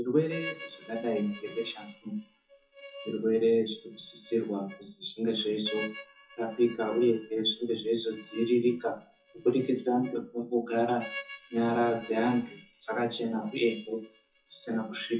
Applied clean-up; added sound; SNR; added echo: classical method WPE with log-MMSE.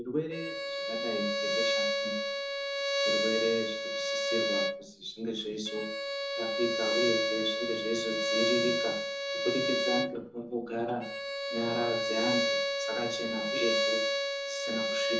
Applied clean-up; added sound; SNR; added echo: none; Bowed string instrument; -4 dB; reverberation time 0.6 s.